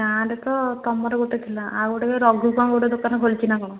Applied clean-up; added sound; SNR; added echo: none; none; none; none.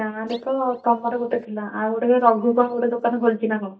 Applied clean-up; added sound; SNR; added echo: neural mask model DeepFilterNet 3.